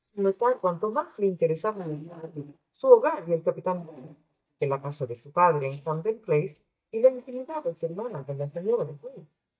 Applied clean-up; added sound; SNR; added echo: neural mask model DeepFilterNet 3.